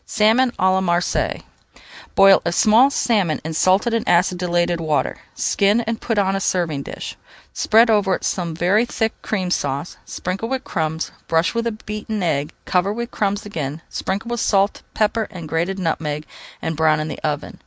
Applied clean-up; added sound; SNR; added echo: none; none; none; none.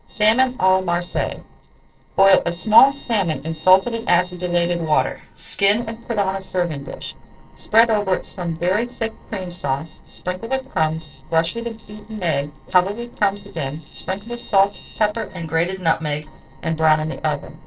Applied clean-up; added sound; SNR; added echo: neural separator model SepFormer DNS4.